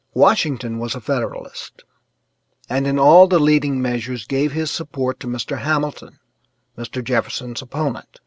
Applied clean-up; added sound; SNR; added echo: none; none; none; none.